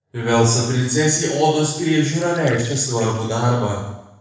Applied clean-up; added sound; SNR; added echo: neural separator model SepFormer DNS4.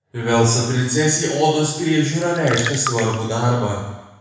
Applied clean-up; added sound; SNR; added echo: none; Trickle, dribble; 11 dB; reverberation time 1.0 s.